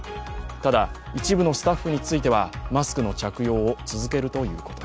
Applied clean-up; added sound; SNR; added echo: none; none; none; none.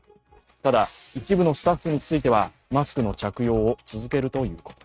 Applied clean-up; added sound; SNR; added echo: neural mask model RNNoise.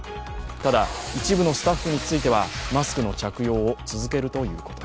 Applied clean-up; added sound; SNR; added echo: none; Packing tape, duct tape; 11 dB; none.